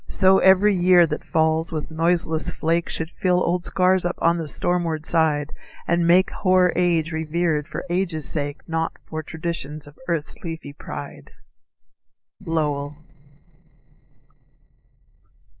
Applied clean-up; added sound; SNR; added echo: neural separator model SepFormer DNS4.